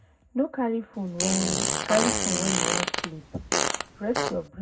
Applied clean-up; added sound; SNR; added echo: none; Fart; -3 dB; reverberation time 0.3 s.